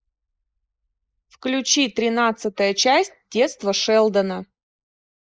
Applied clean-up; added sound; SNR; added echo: neural mask model Resemble Enhance denoiser.